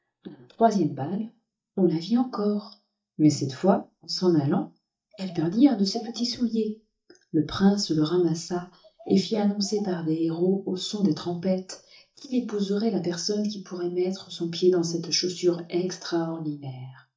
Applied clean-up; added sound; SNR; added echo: neural mask model DeepFilterNet 3.